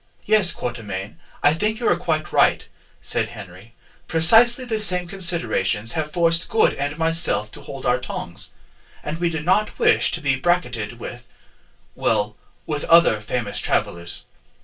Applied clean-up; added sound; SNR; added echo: none; none; none; reverberation time 0.2 s.